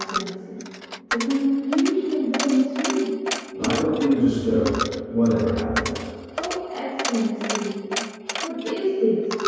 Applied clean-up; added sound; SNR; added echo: none; Coin (dropping); 8 dB; reverberation time 2.2 s.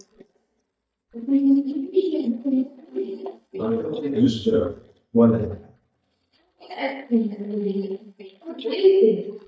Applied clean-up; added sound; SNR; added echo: neural mask model DeepFilterNet 3.